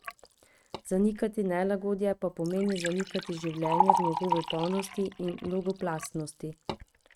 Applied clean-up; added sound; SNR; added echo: neural mask model RNNoise.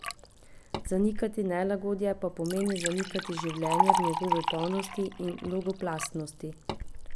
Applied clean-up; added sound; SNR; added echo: none; Liquid; 2 dB; none.